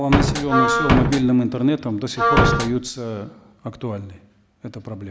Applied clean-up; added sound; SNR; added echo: none; Wind instrument, woodwind instrument + Slam; -4 dB; none.